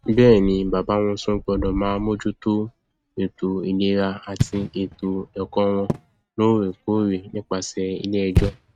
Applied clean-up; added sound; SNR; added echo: neural mask model RNNoise.